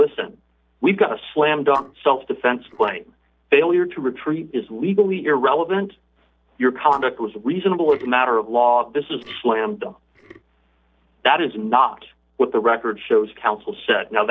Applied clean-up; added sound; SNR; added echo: neural separator model SepFormer DNS4.